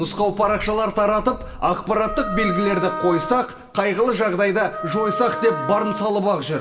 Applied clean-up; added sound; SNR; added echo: none; Wind instrument, woodwind instrument; 7 dB; reverberation time 0.9 s.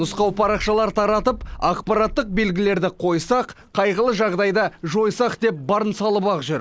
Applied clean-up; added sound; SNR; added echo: none; none; none; none.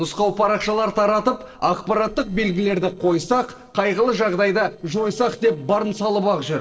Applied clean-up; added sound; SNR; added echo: neural separator model SepFormer DNS4.